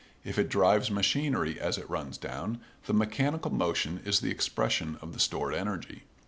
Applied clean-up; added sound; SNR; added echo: none; none; none; none.